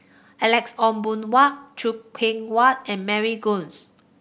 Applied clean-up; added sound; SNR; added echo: none; none; none; none.